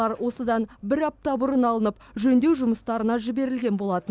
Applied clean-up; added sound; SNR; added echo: none; none; none; none.